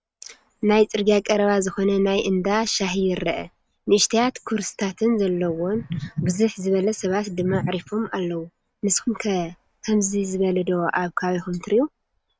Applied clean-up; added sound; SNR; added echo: neural mask model RNNoise.